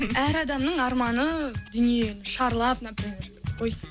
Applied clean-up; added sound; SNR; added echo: none; none; none; none.